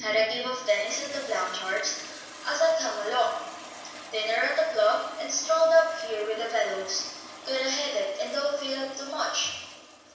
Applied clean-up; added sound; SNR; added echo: none; Toilet flush; 16 dB; reverberation time 0.9 s.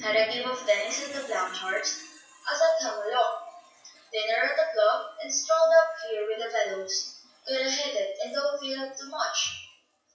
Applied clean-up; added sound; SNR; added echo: classical method WPE with log-MMSE.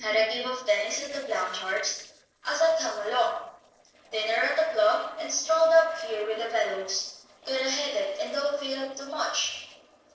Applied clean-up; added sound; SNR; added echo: neural separator model SepFormer DNS4.